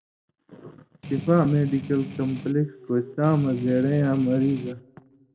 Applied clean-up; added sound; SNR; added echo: none; Strum; 12 dB; reverberation time 0.7 s.